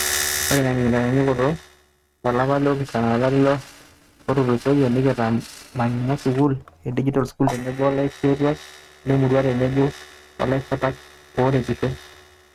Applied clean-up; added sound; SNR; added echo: neural mask model RNNoise.